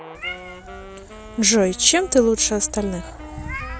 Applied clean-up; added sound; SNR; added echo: none; Meow + Wind instrument, woodwind instrument; 15 dB; none.